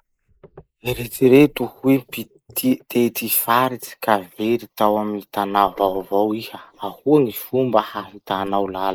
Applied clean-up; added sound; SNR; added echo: neural mask model Resemble Enhance denoiser.